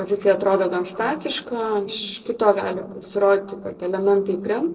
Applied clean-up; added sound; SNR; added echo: neural separator model SepFormer DNS4.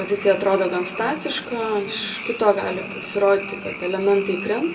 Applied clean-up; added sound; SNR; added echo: none; Frog; 13 dB; reverberation time 2.0 s.